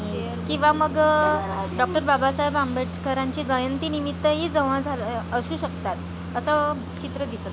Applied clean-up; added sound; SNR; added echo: none; none; none; none.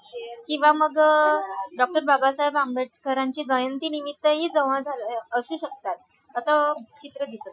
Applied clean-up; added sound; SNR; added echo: classical method Wiener filter.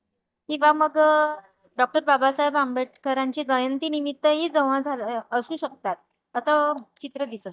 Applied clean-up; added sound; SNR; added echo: neural mask model DeepFilterNet 3.